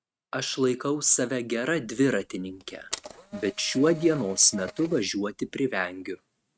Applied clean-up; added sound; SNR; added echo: neural mask model RNNoise.